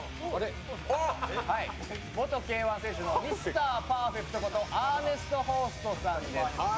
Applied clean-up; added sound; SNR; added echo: none; none; none; none.